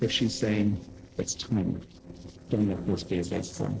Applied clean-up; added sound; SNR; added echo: neural separator model SepFormer DNS4.